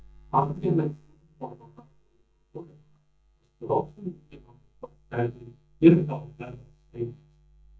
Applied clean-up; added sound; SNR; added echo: neural mask model DeepFilterNet 3.